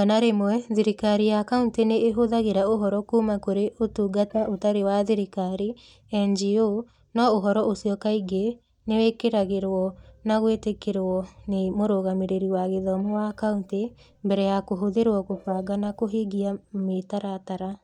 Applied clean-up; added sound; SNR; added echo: neural mask model DeepFilterNet 3.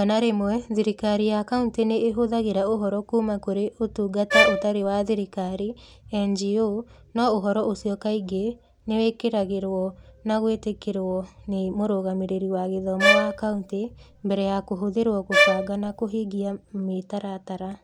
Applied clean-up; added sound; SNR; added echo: none; Bowed string instrument; -1 dB; none.